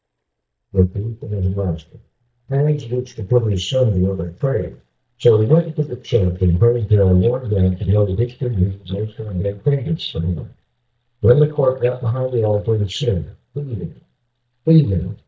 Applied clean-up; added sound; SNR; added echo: neural mask model DeepFilterNet 3.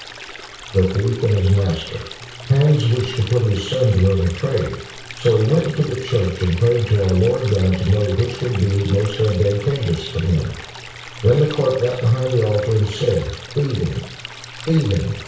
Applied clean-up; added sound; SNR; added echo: none; Stream; 17 dB; reverberation time 0.6 s.